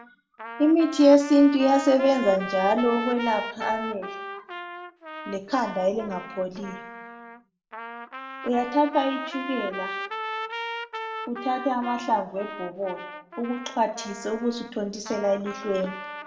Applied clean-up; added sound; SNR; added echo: none; Trumpet; 11 dB; reverberation time 0.5 s.